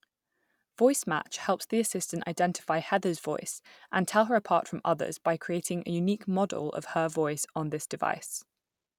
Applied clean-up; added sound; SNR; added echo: none; none; none; none.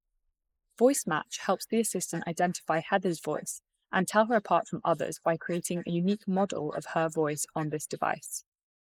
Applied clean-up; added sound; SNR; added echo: neural mask model Resemble Enhance denoiser.